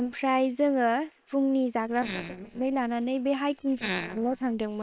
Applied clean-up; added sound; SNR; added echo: neural separator model SepFormer WHAM!.